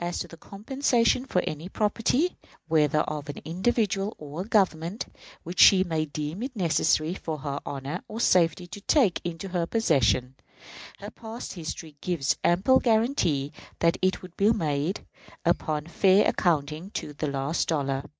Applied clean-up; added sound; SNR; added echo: none; none; none; none.